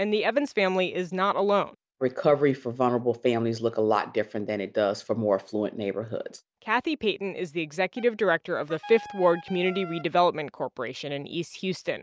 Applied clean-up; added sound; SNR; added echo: none; Wind instrument, woodwind instrument; 16 dB; none.